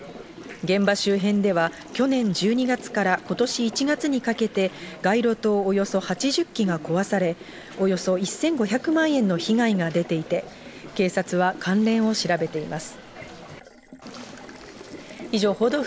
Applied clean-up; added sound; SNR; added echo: none; Water tap, faucet; 19 dB; none.